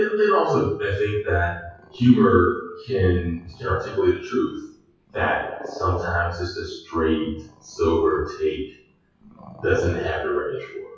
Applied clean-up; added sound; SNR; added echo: classical method WPE with log-MMSE.